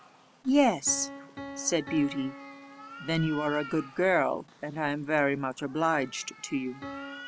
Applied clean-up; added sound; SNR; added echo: none; Cat + Piano; 15 dB; none.